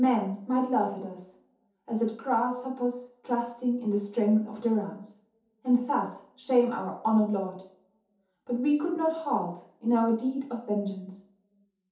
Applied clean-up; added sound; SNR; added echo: none; none; none; reverberation time 0.5 s.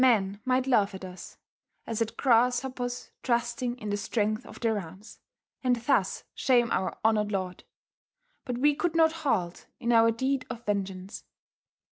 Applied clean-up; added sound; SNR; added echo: none; none; none; none.